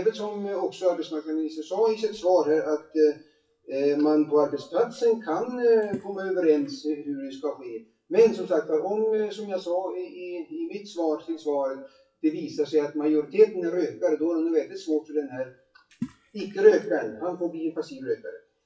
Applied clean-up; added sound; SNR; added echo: classical method WPE with log-MMSE.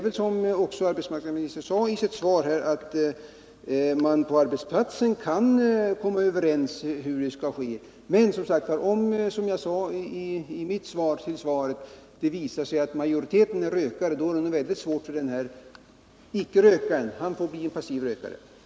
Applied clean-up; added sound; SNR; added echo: none; none; none; none.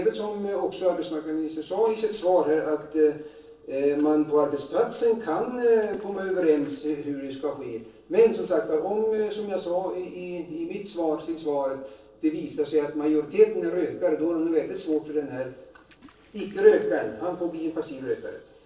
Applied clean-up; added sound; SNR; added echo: neural separator model SepFormer DNS4.